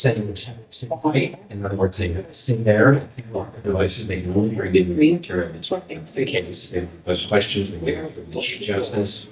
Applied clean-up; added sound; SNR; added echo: neural mask model DeepFilterNet 3.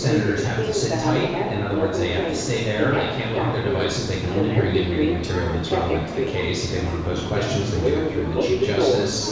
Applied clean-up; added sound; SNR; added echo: none; Subway, metro, underground; 0 dB; reverberation time 1.1 s.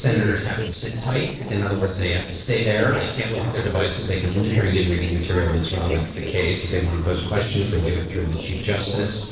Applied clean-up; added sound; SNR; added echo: neural separator model SepFormer DNS4.